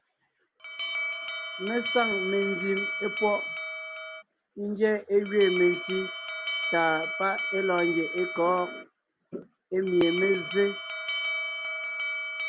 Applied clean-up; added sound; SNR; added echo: none; Alarm; 5 dB; none.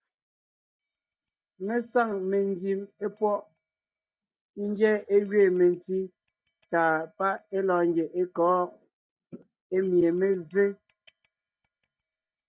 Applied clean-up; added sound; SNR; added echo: neural mask model DeepFilterNet 3.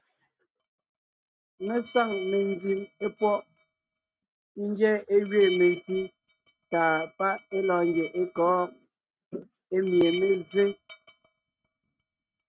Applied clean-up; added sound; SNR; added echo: neural mask model RNNoise.